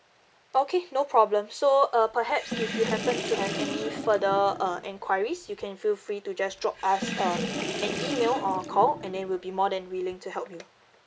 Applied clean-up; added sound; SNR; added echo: none; Sink (filling or washing) / Water; 7 dB; none.